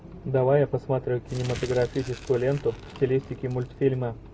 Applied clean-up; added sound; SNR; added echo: none; Crumpling, crinkling; 17 dB; none.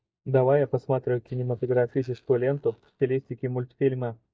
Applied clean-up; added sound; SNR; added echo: neural mask model DeepFilterNet 3.